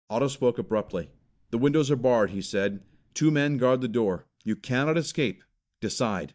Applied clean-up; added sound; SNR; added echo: neural mask model DeepFilterNet 3.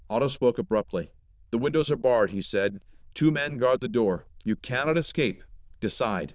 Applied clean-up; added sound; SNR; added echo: neural diffusion model UNIVERSE++.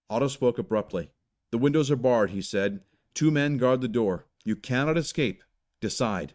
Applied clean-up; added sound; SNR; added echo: neural mask model RNNoise.